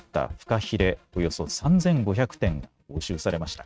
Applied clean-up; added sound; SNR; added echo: neural mask model RNNoise.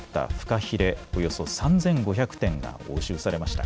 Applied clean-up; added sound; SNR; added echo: none; Drum kit; 7 dB; none.